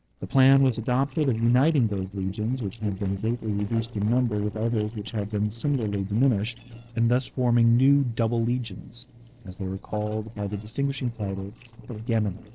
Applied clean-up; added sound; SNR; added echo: neural separator model SepFormer DNS4.